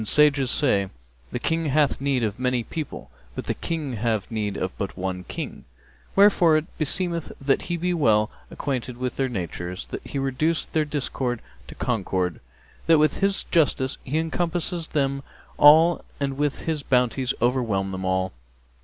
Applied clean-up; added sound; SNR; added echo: none; none; none; none.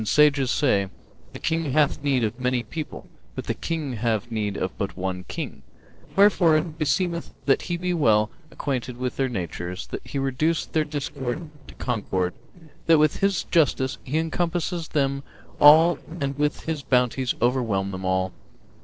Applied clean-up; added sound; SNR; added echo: neural separator model SepFormer DNS4.